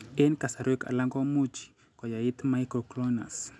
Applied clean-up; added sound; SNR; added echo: none; none; none; none.